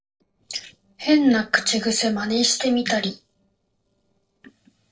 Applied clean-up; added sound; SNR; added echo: neural separator model SepFormer DNS4.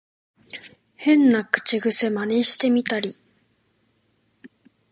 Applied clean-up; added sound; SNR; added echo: none; none; none; none.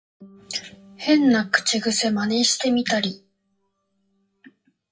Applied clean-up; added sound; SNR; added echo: classical method WPE with log-MMSE.